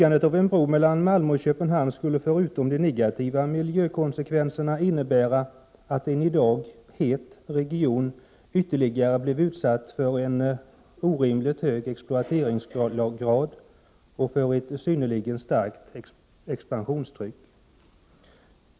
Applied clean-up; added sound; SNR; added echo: none; none; none; none.